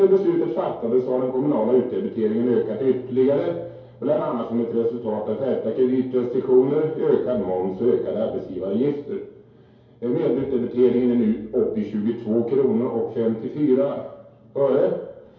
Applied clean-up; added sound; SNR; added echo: none; none; none; reverberation time 2.4 s.